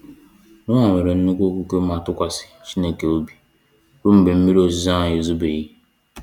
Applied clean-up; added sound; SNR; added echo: none; none; none; none.